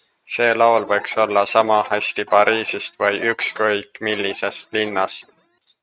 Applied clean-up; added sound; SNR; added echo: neural mask model RNNoise.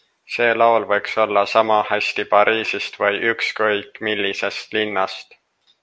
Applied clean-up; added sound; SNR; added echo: none; none; none; none.